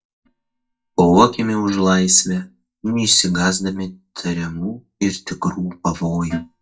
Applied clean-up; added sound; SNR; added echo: neural mask model DeepFilterNet 3.